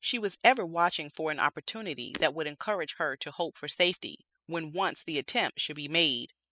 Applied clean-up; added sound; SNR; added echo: classical method spectral subtraction.